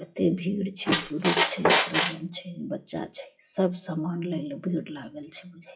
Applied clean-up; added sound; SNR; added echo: classical method WPE with log-MMSE.